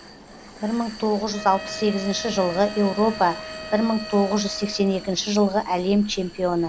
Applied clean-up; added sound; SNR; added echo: none; Vehicle + Wind instrument, woodwind instrument; 14 dB; none.